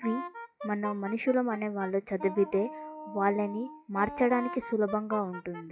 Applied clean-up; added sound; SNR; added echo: classical method log-MMSE.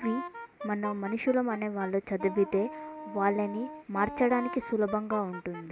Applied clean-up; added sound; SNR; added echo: none; Wind instrument, woodwind instrument; 11 dB; none.